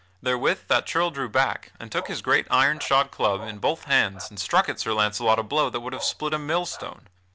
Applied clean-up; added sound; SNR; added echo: none; Bark; 19 dB; none.